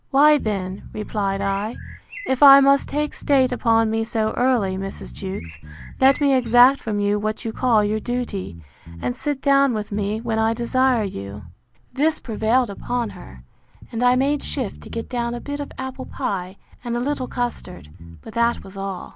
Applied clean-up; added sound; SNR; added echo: none; Bird + Bass guitar; 15 dB; none.